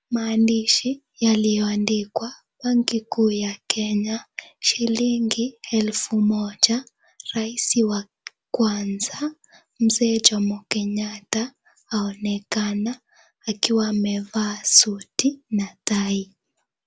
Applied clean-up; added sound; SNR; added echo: none; none; none; none.